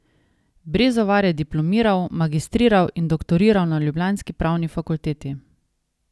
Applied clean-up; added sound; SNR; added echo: none; none; none; none.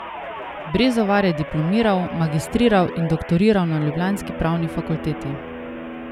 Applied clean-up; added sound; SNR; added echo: none; Guitar; 11 dB; none.